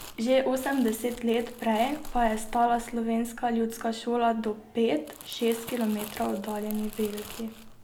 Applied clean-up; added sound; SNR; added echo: none; Crumpling, crinkling; 15 dB; none.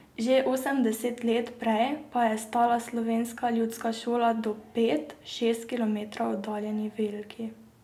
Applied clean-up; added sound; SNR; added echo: none; none; none; none.